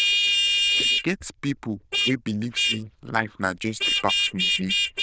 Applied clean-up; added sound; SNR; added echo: neural diffusion model UNIVERSE++.